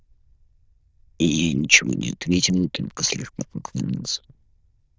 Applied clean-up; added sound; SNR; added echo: neural diffusion model UNIVERSE++.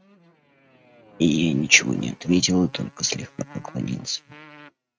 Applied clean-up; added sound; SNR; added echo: neural mask model RNNoise.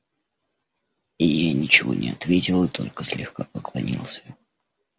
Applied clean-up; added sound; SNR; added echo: none; none; none; none.